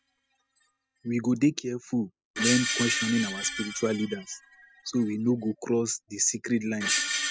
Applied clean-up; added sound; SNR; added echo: classical method spectral subtraction.